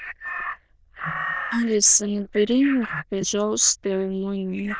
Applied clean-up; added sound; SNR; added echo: neural diffusion model UNIVERSE++.